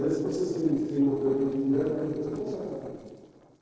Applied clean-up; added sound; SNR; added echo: neural separator model SepFormer DNS4.